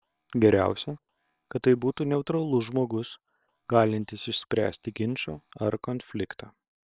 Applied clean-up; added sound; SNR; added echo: neural separator model SepFormer WHAM!.